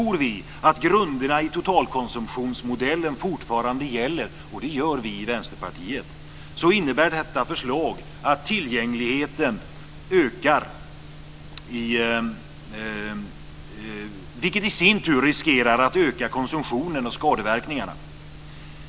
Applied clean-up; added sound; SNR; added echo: none; none; none; none.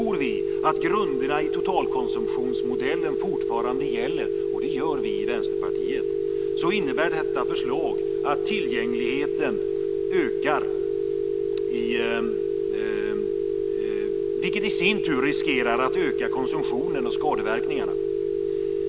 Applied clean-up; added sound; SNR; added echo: none; Telephone; -5 dB; none.